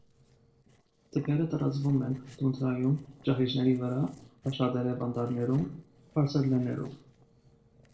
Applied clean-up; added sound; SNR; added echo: neural separator model SepFormer DNS4.